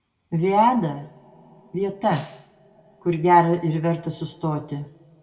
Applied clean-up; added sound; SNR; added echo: none; Snare drum; 19 dB; reverberation time 1.2 s.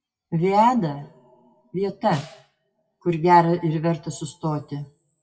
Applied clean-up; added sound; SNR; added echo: classical method WPE with log-MMSE.